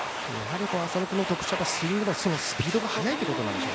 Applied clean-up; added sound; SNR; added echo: none; Domestic sounds, home sounds; 4 dB; none.